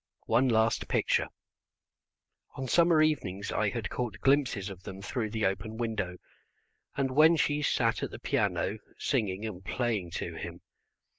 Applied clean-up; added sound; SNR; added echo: none; none; none; none.